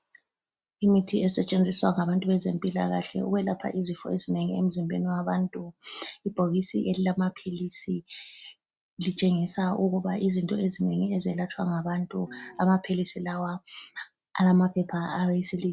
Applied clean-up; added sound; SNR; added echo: neural mask model RNNoise.